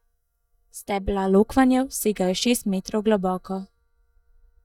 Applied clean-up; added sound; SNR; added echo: neural mask model DeepFilterNet 3.